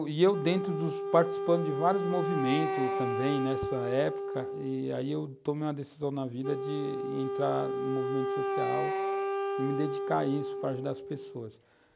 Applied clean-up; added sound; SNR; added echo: none; Wind instrument, woodwind instrument; 2 dB; none.